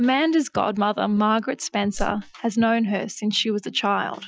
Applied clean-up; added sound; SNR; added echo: classical method Wiener filter.